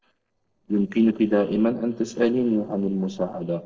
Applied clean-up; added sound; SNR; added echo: neural separator model SepFormer DNS4.